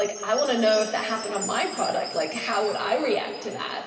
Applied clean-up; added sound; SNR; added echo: none; Chime; 12 dB; reverberation time 2.6 s.